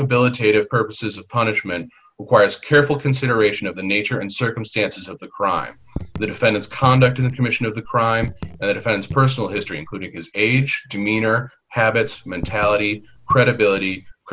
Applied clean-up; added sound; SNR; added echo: none; Raindrop / Drip; 15 dB; none.